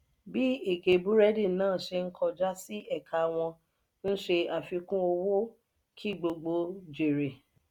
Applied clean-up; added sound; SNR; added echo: none; none; none; none.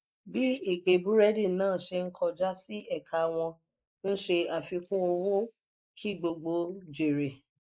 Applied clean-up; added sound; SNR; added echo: neural mask model Resemble Enhance denoiser.